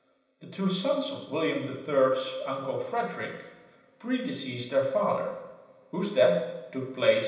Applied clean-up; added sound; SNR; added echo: none; none; none; reverberation time 0.9 s.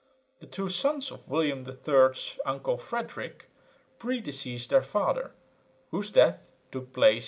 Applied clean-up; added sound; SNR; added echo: none; none; none; none.